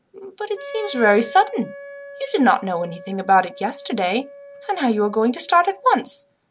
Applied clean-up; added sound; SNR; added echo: none; Wind instrument, woodwind instrument; 18 dB; none.